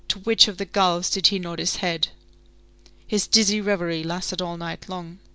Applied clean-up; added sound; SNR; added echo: none; none; none; none.